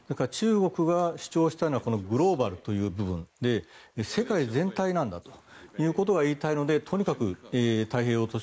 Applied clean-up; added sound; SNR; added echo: neural mask model Resemble Enhance denoiser.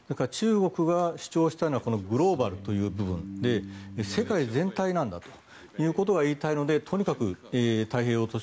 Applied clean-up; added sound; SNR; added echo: none; Organ; 12 dB; none.